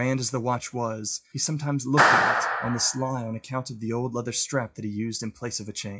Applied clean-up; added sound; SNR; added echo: classical method WPE with log-MMSE.